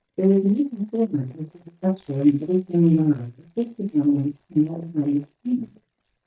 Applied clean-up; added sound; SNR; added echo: neural mask model DeepFilterNet 3.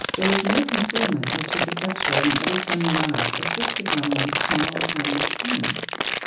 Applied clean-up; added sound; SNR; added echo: none; Crumpling, crinkling; -3 dB; reverberation time 0.6 s.